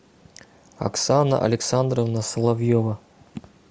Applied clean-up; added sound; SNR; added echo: none; none; none; none.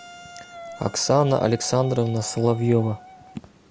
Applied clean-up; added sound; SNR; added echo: none; Wind instrument, woodwind instrument; 19 dB; none.